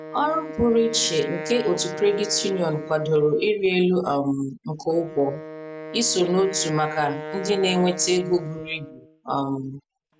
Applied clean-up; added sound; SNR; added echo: none; Wind instrument, woodwind instrument; 12 dB; none.